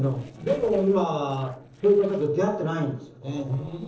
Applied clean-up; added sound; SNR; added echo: neural separator model SepFormer DNS4.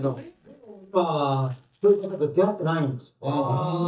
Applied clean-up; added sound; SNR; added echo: neural mask model DeepFilterNet 3.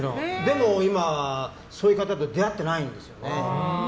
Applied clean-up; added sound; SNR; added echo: none; none; none; none.